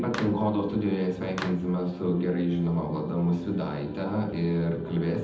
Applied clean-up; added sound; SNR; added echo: none; Clapping; 15 dB; reverberation time 0.8 s.